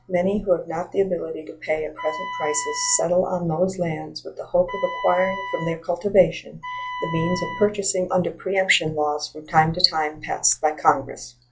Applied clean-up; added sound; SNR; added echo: classical method log-MMSE.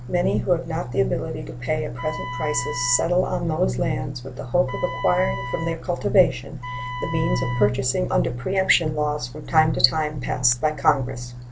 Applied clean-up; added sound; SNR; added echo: none; Wind instrument, woodwind instrument; 11 dB; none.